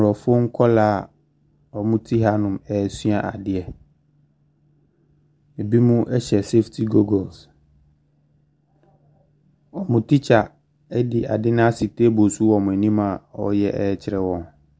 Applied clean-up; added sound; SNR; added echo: none; none; none; none.